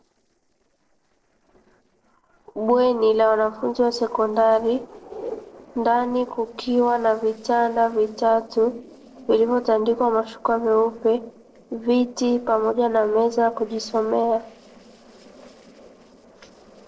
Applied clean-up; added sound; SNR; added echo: neural separator model SepFormer DNS4.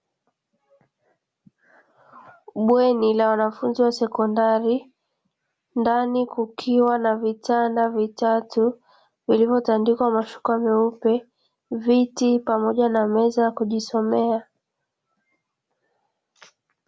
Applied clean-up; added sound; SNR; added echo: none; none; none; none.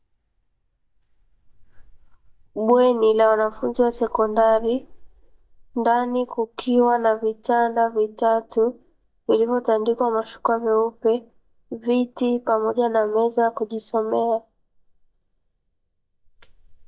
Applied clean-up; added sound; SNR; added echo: neural mask model DeepFilterNet 3.